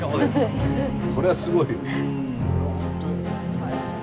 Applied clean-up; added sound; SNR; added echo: none; none; none; none.